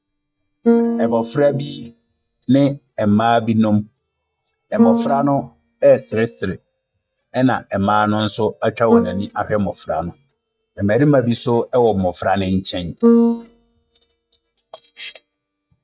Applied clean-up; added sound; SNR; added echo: neural mask model DeepFilterNet 3.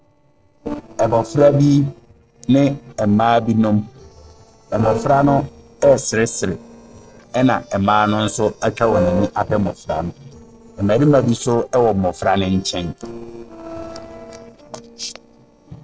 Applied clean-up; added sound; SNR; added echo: neural separator model SepFormer DNS4.